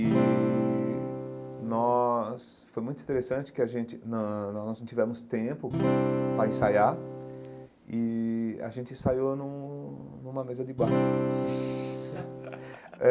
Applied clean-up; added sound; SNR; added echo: none; Acoustic guitar / Strum; -1 dB; none.